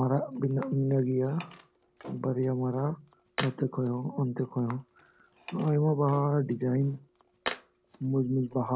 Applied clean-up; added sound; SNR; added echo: none; Tools; 16 dB; none.